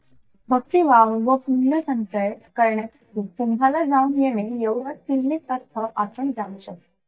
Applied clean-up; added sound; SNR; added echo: neural mask model DeepFilterNet 3.